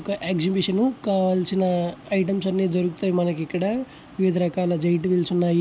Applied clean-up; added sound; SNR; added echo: none; none; none; none.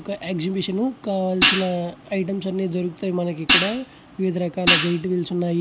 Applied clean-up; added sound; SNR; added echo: none; Hi-hat; -1 dB; none.